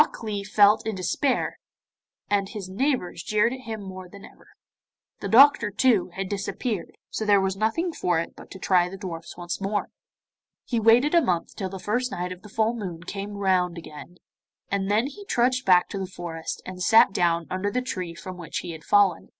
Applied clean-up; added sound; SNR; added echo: none; none; none; none.